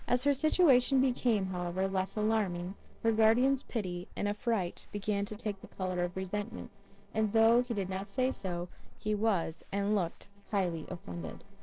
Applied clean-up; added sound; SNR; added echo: neural separator model SepFormer DNS4.